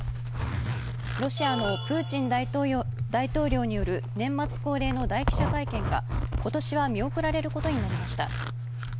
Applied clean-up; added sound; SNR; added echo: none; Zipper (clothing); 0 dB; none.